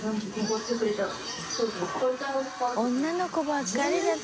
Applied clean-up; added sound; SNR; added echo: none; none; none; none.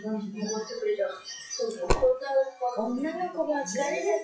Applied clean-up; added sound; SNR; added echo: classical method WPE with log-MMSE.